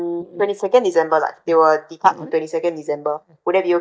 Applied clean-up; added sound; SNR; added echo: neural mask model DeepFilterNet 3.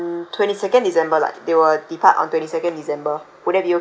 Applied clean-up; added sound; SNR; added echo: none; none; none; none.